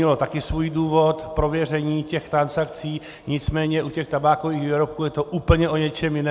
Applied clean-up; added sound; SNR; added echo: none; none; none; none.